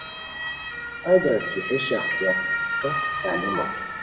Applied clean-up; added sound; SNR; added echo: none; Motor vehicle (road) / Siren; 2 dB; reverberation time 0.8 s.